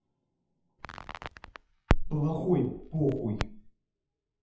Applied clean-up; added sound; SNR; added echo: classical method WPE with log-MMSE.